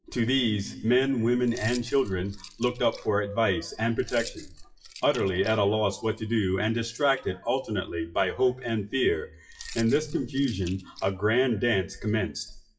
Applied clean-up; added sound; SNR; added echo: classical method WPE with log-MMSE.